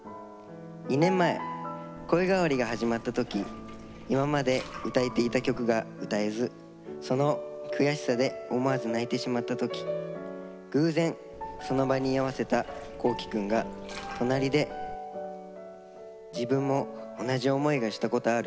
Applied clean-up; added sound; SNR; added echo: none; Liquid; 16 dB; none.